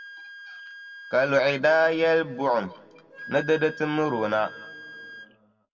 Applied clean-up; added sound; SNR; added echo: none; Wind instrument, woodwind instrument; 18 dB; reverberation time 1.5 s.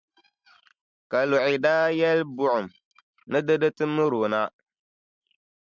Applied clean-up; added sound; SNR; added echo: none; none; none; none.